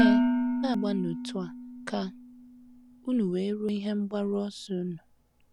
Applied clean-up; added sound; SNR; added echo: none; Dishes, pots, and pans; -1 dB; none.